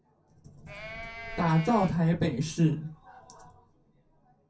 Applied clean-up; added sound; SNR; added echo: none; Livestock, farm animals, working animals; 11 dB; reverberation time 0.3 s.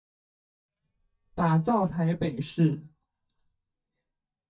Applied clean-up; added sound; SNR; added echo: neural mask model DeepFilterNet 3.